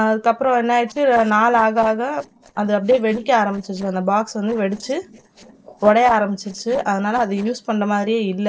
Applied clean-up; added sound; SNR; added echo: neural separator model SepFormer DNS4.